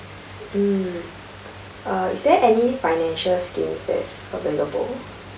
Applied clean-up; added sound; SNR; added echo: none; none; none; none.